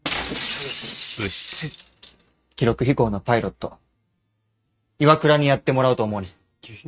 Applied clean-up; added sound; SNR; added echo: neural mask model RNNoise.